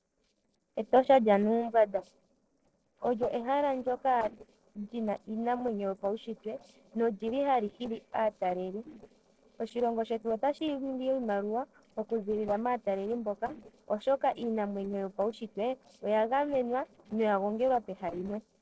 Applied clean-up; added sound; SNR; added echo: neural separator model SepFormer DNS4.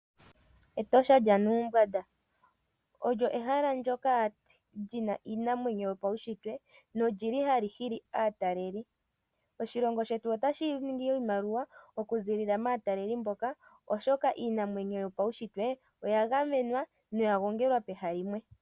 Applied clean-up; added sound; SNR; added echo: none; none; none; none.